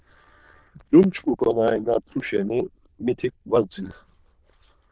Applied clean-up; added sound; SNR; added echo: neural diffusion model UNIVERSE++.